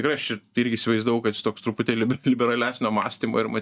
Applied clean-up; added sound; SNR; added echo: neural mask model DeepFilterNet 3.